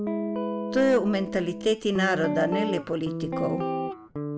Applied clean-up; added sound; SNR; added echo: none; Guitar; 3 dB; none.